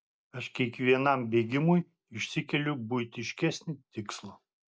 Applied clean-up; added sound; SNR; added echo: none; none; none; none.